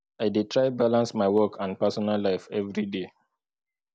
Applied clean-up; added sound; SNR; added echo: none; none; none; none.